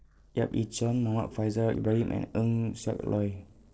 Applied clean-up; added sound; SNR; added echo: neural separator model SepFormer DNS4.